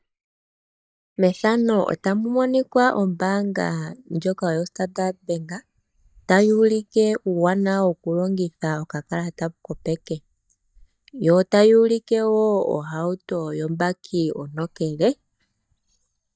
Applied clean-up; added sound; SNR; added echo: neural mask model DeepFilterNet 3.